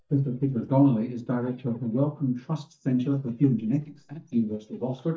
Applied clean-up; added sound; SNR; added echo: neural mask model DeepFilterNet 3.